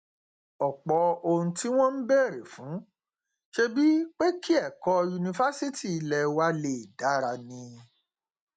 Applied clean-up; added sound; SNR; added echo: none; none; none; none.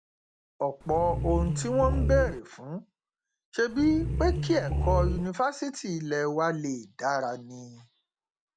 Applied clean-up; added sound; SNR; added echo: none; Growling; -1 dB; none.